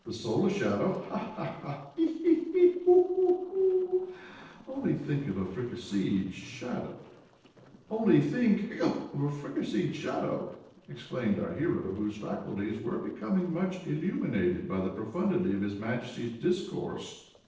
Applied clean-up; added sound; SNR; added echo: neural separator model SepFormer DNS4.